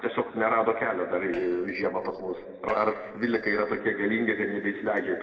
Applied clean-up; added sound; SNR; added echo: neural separator model SepFormer DNS4.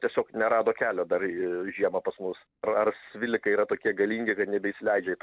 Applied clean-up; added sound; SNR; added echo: none; none; none; none.